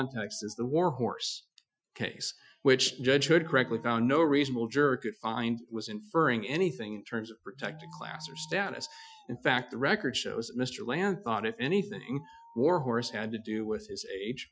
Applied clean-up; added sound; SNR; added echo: classical method Wiener filter.